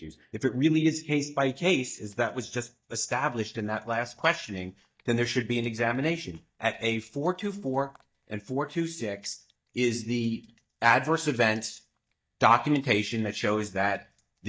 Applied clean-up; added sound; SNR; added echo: neural mask model DeepFilterNet 3.